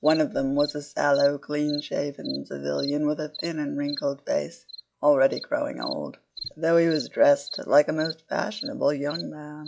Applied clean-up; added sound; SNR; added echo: classical method log-MMSE.